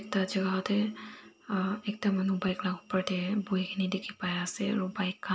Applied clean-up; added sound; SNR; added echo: none; none; none; none.